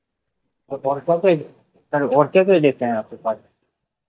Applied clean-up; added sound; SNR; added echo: neural mask model DeepFilterNet 3.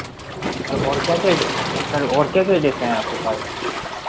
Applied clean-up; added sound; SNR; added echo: none; Waves, surf; 3 dB; reverberation time 0.3 s.